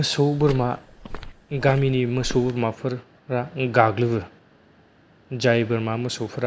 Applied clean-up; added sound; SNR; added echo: none; Walk, footsteps; 12 dB; none.